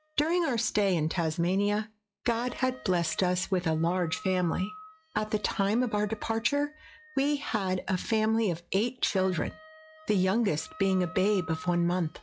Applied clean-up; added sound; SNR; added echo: classical method log-MMSE.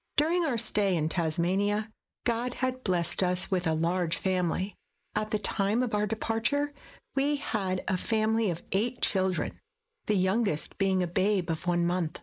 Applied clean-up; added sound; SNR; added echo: neural mask model Resemble Enhance denoiser.